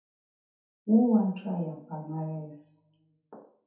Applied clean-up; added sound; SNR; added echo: none; none; none; reverberation time 0.6 s.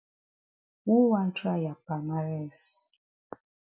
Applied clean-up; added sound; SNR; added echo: none; none; none; none.